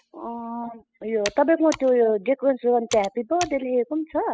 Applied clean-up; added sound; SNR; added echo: classical method spectral subtraction.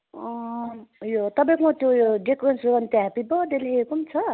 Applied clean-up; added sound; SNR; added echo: none; none; none; none.